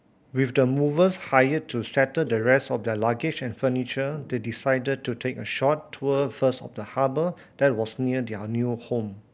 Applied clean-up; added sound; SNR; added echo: neural mask model Resemble Enhance denoiser.